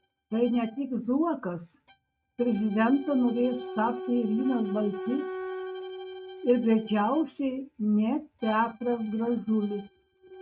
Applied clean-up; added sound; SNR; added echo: neural mask model RNNoise.